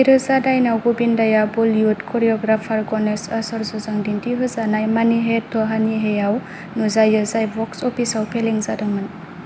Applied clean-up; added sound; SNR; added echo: none; none; none; none.